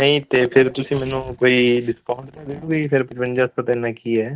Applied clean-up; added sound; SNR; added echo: neural mask model DeepFilterNet 3.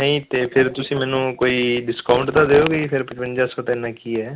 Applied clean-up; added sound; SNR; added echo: none; none; none; none.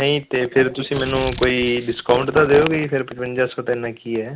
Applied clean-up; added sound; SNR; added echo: none; Scissors; 12 dB; none.